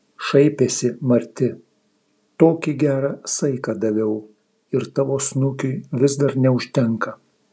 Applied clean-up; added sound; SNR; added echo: none; none; none; none.